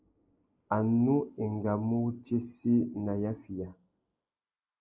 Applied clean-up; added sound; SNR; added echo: neural mask model Resemble Enhance denoiser.